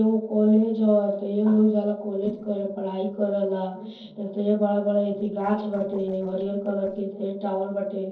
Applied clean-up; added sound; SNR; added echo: neural separator model SepFormer DNS4.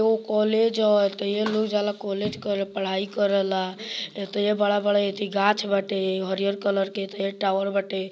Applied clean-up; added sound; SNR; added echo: none; none; none; none.